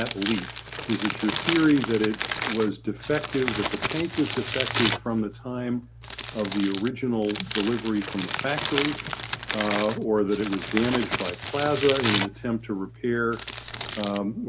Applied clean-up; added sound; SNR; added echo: none; Crumpling, crinkling; 5 dB; none.